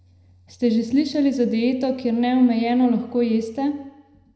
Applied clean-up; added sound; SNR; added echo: none; none; none; reverberation time 0.8 s.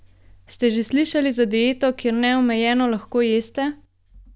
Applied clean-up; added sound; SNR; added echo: none; none; none; none.